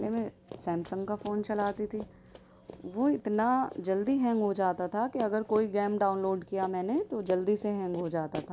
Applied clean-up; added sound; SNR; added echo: none; Run; 18 dB; none.